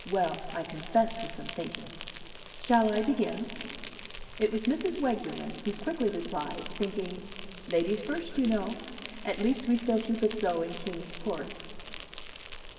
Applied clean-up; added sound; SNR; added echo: none; Insect; 10 dB; reverberation time 2.3 s.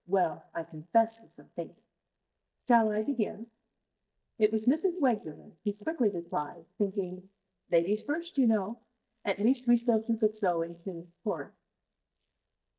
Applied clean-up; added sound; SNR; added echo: neural mask model DeepFilterNet 3.